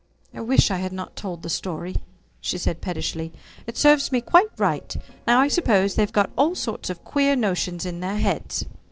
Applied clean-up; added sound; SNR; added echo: neural separator model SepFormer DNS4.